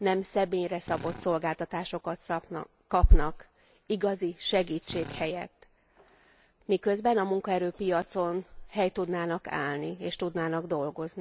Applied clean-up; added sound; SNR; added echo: none; Drill; 15 dB; none.